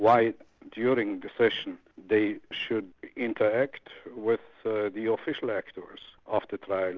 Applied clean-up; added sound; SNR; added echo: none; none; none; none.